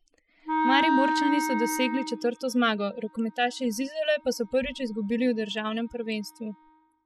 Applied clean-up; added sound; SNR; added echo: classical method spectral subtraction.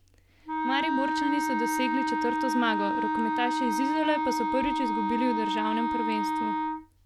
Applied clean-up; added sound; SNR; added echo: none; Wind instrument, woodwind instrument; -3 dB; none.